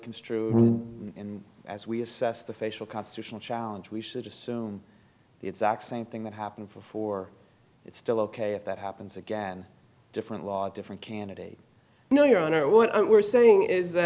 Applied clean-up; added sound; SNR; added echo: none; Brass instrument; -3 dB; none.